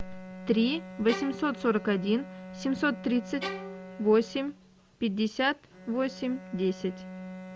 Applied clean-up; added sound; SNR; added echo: none; Bowed string instrument + Bowed string instrument; 12 dB; none.